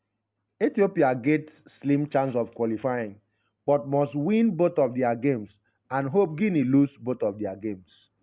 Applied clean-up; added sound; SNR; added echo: none; none; none; none.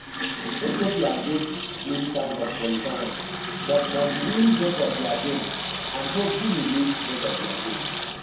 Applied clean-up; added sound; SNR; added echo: none; Sink (filling or washing) / Water tap, faucet; 4 dB; reverberation time 0.7 s.